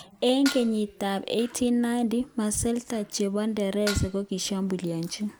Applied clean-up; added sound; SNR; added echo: none; Dishes, pots, and pans; 11 dB; none.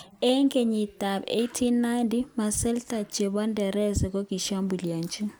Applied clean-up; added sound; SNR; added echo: none; none; none; none.